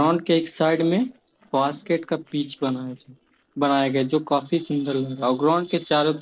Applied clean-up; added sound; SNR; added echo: neural separator model SepFormer DNS4.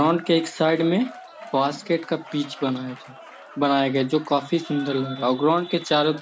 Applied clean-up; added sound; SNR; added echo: none; Applause / Cheering; 19 dB; none.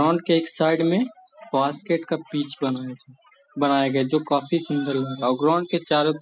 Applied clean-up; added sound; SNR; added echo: classical method spectral subtraction.